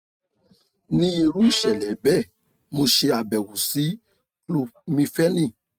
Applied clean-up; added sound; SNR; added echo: neural mask model RNNoise.